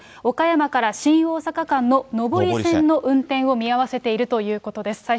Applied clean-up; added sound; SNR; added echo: none; none; none; none.